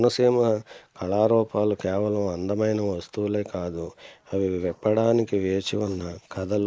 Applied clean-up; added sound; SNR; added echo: neural mask model Resemble Enhance denoiser.